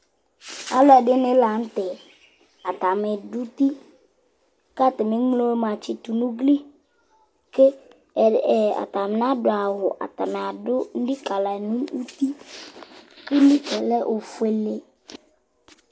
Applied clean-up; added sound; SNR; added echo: none; none; none; none.